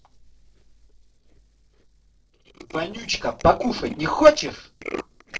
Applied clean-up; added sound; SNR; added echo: neural separator model SepFormer DNS4.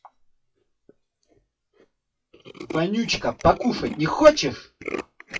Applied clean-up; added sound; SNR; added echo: classical method WPE with log-MMSE.